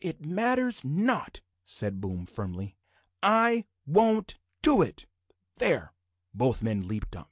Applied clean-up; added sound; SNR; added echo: none; none; none; none.